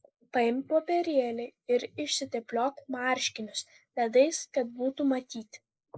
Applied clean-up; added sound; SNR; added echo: neural mask model Resemble Enhance denoiser.